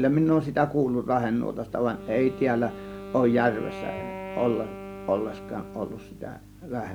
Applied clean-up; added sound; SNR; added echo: none; Wind instrument, woodwind instrument; 14 dB; none.